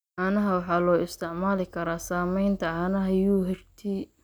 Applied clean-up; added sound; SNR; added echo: none; none; none; none.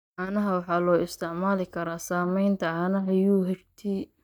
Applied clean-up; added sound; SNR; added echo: neural mask model DeepFilterNet 3.